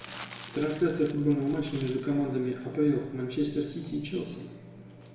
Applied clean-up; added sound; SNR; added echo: none; Crumpling, crinkling; 19 dB; reverberation time 0.9 s.